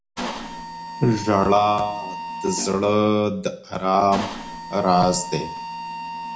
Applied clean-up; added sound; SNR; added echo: none; Mechanisms; 11 dB; reverberation time 0.4 s.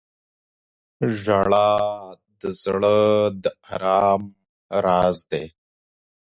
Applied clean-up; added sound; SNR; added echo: none; none; none; none.